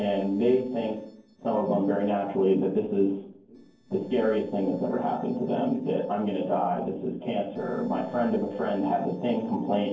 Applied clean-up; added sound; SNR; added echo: neural separator model SepFormer DNS4.